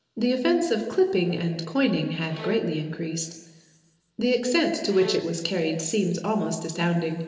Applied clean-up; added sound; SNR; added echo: none; Bowed string instrument; 17 dB; reverberation time 1.4 s.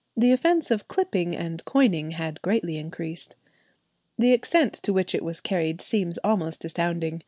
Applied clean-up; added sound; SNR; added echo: none; none; none; none.